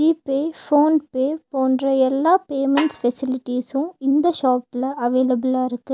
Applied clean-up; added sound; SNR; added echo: none; Snare drum; 13 dB; none.